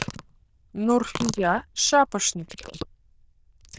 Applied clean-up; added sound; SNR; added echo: neural diffusion model UNIVERSE++.